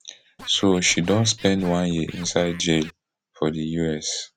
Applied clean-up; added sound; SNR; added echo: none; Scratching (performance technique); 19 dB; none.